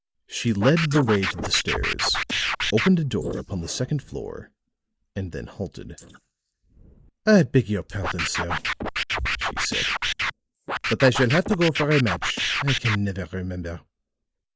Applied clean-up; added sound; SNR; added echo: neural mask model Resemble Enhance denoiser.